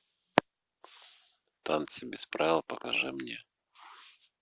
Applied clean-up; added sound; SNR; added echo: none; none; none; none.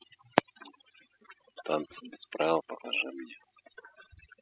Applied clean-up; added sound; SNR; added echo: classical method spectral subtraction.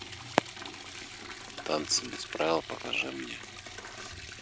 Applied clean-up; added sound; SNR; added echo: none; Liquid; 9 dB; none.